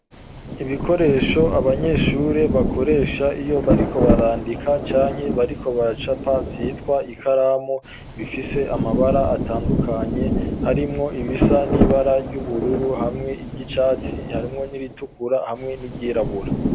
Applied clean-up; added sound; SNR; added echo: none; Rain; 2 dB; none.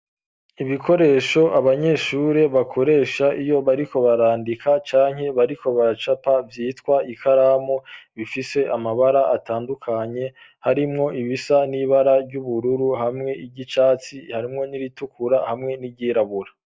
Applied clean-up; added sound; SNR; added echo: none; none; none; none.